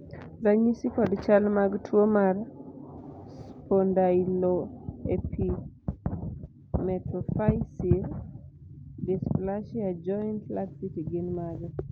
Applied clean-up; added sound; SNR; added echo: none; none; none; none.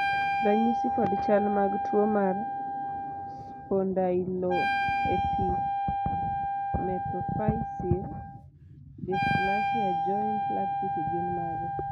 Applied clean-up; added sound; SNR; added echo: none; Wind instrument, woodwind instrument; -1 dB; none.